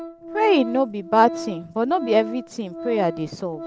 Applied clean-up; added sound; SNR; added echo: none; Organ; 11 dB; none.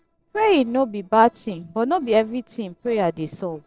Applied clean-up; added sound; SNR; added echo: neural separator model SepFormer DNS4.